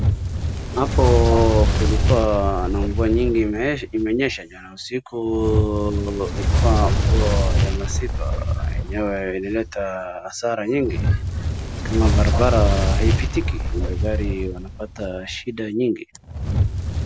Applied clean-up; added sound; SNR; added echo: none; Fire; -3 dB; none.